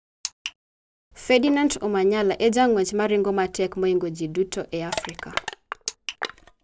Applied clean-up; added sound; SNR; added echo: none; Crushing; 10 dB; none.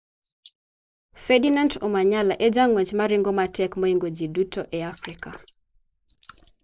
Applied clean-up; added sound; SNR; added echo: neural mask model Resemble Enhance denoiser.